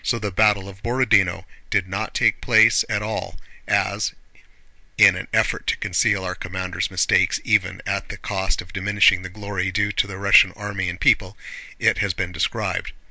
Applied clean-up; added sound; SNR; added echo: none; none; none; none.